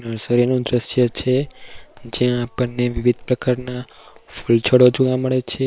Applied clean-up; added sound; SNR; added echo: neural separator model SepFormer WHAM!.